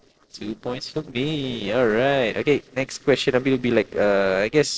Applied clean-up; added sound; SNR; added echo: neural separator model SepFormer DNS4.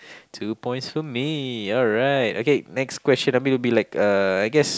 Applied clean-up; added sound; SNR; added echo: none; none; none; none.